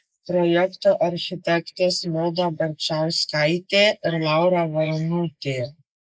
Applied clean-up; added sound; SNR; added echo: neural mask model Resemble Enhance denoiser.